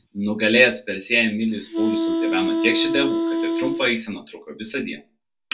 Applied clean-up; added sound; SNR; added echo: none; Wind instrument, woodwind instrument; 0 dB; reverberation time 0.2 s.